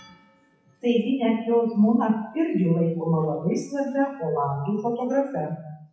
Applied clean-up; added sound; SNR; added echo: classical method WPE with log-MMSE.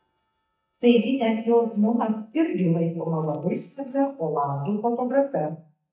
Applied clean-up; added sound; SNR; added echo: neural mask model DeepFilterNet 3.